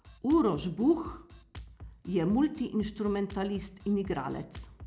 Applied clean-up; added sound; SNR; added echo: none; Drum kit; 17 dB; none.